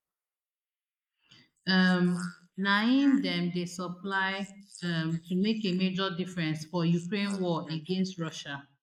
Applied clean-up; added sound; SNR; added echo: neural mask model Resemble Enhance denoiser.